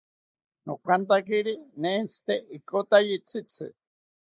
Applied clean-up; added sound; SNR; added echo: neural mask model Resemble Enhance denoiser.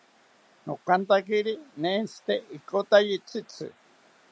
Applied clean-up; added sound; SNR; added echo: none; none; none; none.